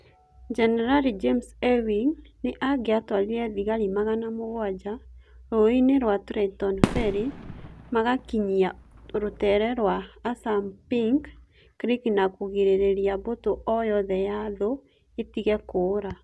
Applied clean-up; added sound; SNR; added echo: none; Fireworks; 7 dB; none.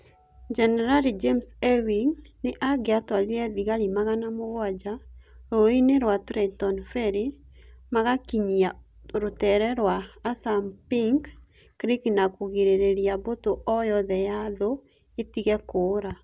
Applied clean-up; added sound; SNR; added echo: none; none; none; none.